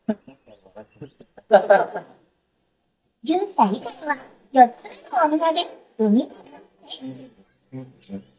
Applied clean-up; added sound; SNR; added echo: neural mask model DeepFilterNet 3.